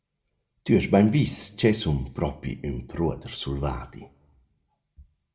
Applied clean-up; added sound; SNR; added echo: none; none; none; reverberation time 0.5 s.